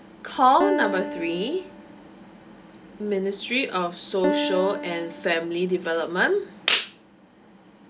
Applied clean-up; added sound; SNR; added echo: none; Piano; 7 dB; none.